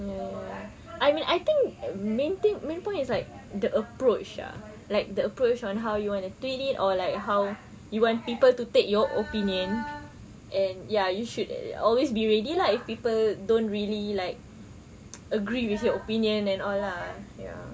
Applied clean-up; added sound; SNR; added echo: none; none; none; none.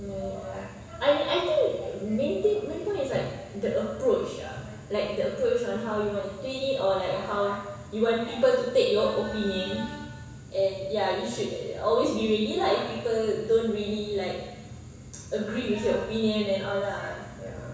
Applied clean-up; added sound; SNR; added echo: none; none; none; reverberation time 1.1 s.